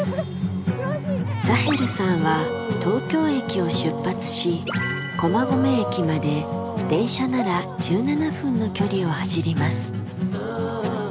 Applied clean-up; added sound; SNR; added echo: none; Trumpet; 20 dB; none.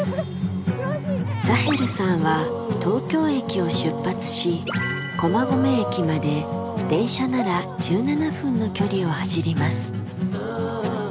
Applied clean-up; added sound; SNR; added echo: none; none; none; none.